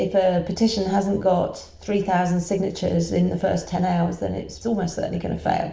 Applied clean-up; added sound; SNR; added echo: none; none; none; reverberation time 0.6 s.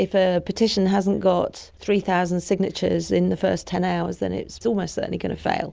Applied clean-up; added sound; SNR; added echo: none; none; none; none.